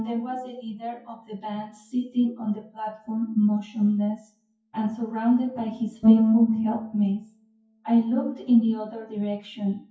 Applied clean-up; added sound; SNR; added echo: classical method WPE with log-MMSE.